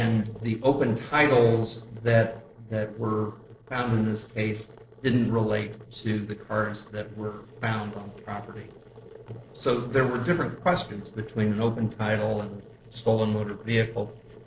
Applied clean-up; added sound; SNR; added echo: neural separator model SepFormer DNS4.